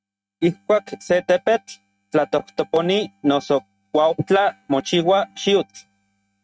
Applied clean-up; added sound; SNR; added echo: neural mask model RNNoise.